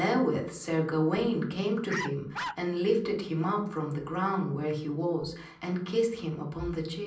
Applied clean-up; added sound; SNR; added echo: none; Bark; 8 dB; reverberation time 0.6 s.